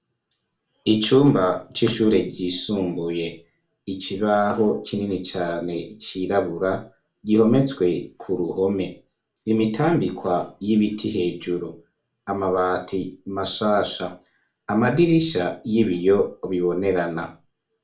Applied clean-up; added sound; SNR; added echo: none; none; none; reverberation time 0.3 s.